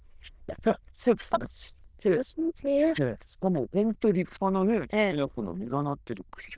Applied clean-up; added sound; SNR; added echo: neural diffusion model UNIVERSE++.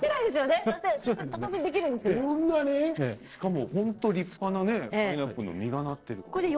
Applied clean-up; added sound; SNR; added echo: neural separator model SepFormer DNS4.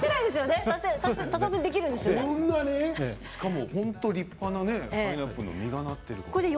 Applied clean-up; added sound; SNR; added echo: none; none; none; none.